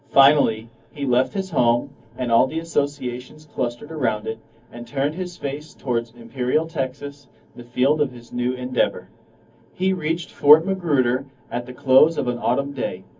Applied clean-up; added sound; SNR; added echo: none; none; none; reverberation time 0.3 s.